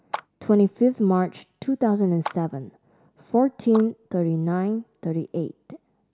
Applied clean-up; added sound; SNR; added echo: neural mask model Resemble Enhance denoiser.